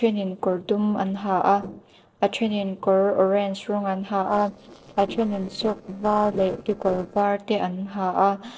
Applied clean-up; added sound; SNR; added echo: neural separator model SepFormer DNS4.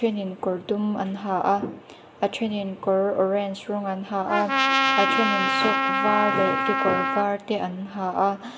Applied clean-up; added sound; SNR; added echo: none; Trumpet; -2 dB; reverberation time 0.9 s.